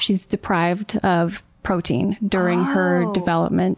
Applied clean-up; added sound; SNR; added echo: none; none; none; none.